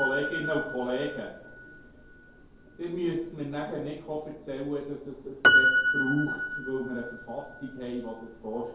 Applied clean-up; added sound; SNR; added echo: none; Piano; -3 dB; reverberation time 2.3 s.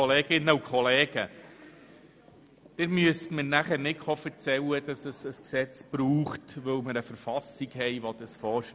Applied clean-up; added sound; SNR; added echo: none; none; none; none.